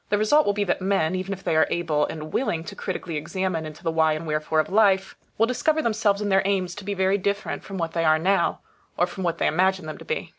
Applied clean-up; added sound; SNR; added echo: none; none; none; none.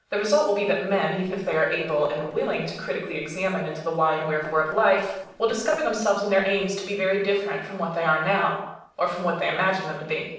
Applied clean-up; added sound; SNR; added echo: neural separator model SepFormer DNS4.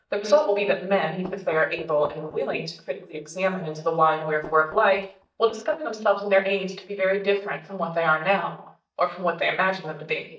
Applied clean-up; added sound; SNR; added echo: neural mask model DeepFilterNet 3.